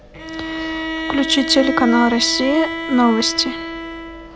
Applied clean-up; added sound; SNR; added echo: none; Bowed string instrument; 6 dB; none.